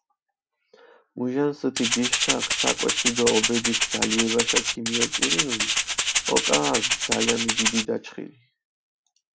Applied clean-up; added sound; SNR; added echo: none; Rattle (instrument); -4 dB; none.